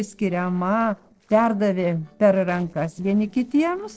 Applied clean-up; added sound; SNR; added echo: neural separator model SepFormer DNS4.